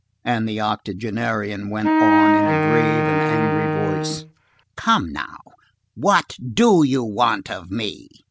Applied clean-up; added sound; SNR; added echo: none; Wind instrument, woodwind instrument; -4 dB; none.